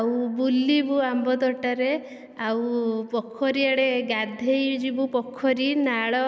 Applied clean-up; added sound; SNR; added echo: none; none; none; none.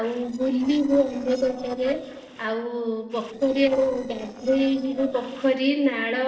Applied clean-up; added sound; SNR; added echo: neural separator model SepFormer DNS4.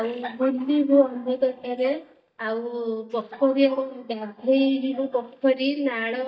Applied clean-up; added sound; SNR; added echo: neural mask model DeepFilterNet 3.